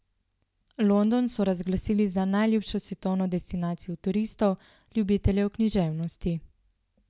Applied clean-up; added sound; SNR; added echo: none; none; none; none.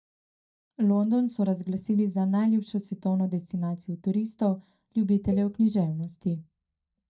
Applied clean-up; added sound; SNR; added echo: neural mask model DeepFilterNet 3.